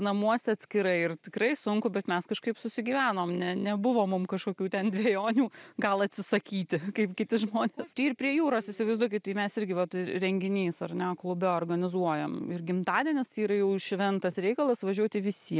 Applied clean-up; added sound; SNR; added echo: none; none; none; none.